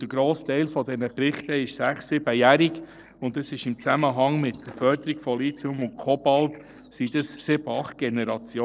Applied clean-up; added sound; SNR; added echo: neural separator model SepFormer DNS4.